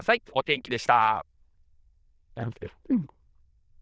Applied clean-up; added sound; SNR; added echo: neural diffusion model UNIVERSE++.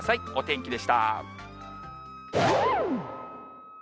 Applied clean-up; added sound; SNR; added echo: none; Wind instrument, woodwind instrument; 17 dB; none.